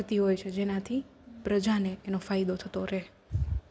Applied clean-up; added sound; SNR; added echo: none; none; none; none.